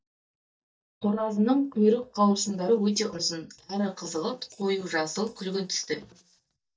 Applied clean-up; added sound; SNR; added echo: neural mask model DeepFilterNet 3.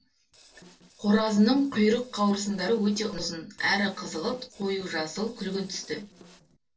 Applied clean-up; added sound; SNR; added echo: neural separator model SepFormer DNS4.